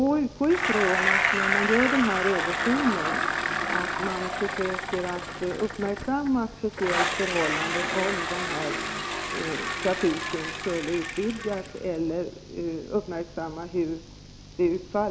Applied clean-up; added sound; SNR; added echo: none; Bicycle; 2 dB; none.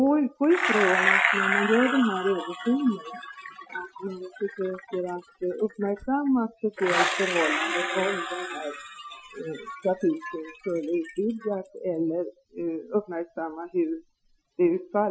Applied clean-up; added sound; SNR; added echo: classical method Wiener filter.